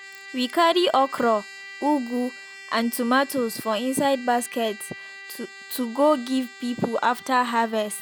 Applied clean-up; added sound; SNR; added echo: none; Trumpet; 18 dB; none.